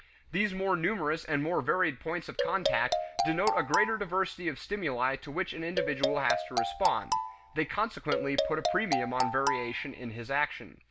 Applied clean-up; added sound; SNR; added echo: none; Marimba, xylophone; 1 dB; none.